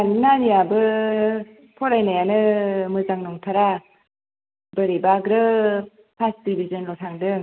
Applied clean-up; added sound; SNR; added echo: none; none; none; none.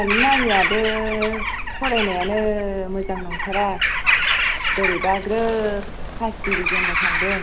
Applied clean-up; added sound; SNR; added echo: none; Bird vocalization, bird call, bird song / Crow; -1 dB; none.